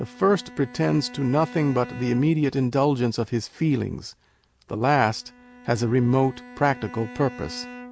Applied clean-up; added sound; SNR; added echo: none; Bowed string instrument; 19 dB; none.